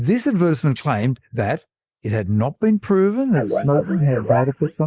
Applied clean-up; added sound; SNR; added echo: neural mask model Resemble Enhance denoiser.